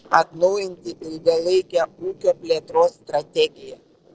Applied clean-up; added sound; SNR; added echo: neural separator model SepFormer DNS4.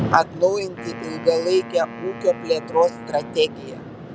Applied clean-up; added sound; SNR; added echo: none; Wind instrument, woodwind instrument; 15 dB; none.